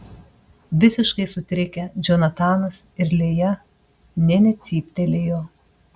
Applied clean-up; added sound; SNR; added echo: none; none; none; none.